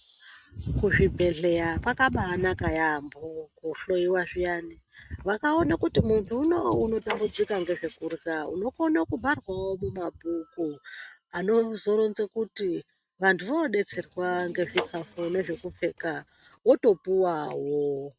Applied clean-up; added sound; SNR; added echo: neural mask model RNNoise.